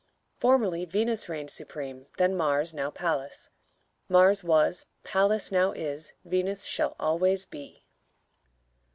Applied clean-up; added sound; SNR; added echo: none; none; none; none.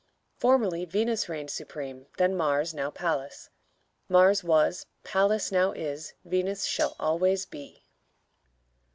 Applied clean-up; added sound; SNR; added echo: none; Cutlery, silverware; 19 dB; none.